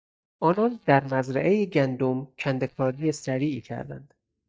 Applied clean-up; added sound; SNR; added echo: neural mask model DeepFilterNet 3.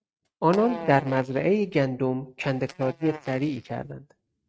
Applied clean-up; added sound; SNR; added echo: neural mask model RNNoise.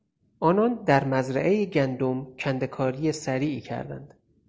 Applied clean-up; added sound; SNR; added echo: none; none; none; none.